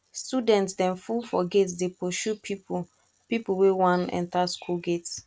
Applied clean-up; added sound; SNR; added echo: none; none; none; none.